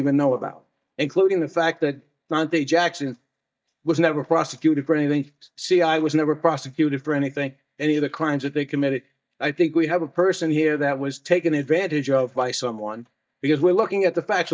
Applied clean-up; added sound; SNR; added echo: neural mask model DeepFilterNet 3.